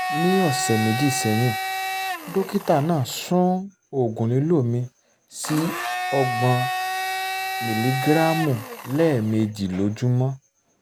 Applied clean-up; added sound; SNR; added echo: none; Domestic sounds, home sounds; 6 dB; none.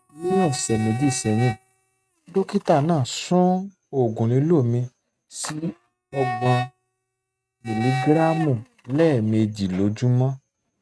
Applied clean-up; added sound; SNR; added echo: neural mask model RNNoise.